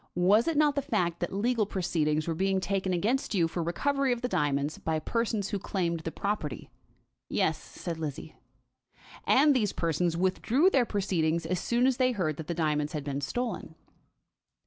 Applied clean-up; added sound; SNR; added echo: none; none; none; none.